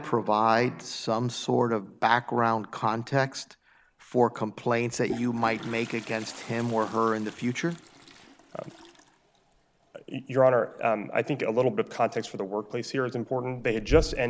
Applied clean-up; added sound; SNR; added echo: none; Toilet flush; 15 dB; none.